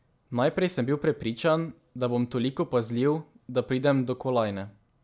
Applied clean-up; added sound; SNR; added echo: none; none; none; none.